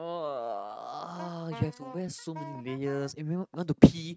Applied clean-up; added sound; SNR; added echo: neural mask model RNNoise.